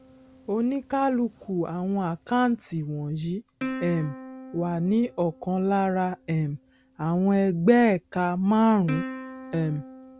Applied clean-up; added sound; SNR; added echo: none; Plucked string instrument; 16 dB; none.